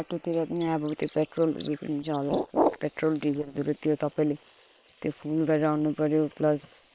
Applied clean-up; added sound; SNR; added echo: neural separator model SepFormer WHAM!.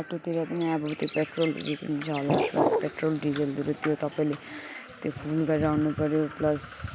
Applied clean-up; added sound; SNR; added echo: none; Glass; -2 dB; none.